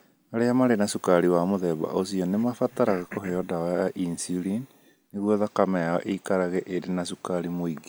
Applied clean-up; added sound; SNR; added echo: none; Cough; 19 dB; none.